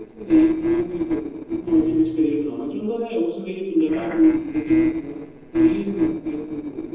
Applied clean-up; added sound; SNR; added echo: neural separator model SepFormer DNS4.